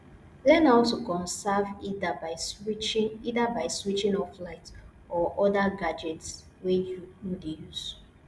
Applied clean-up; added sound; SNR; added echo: none; none; none; none.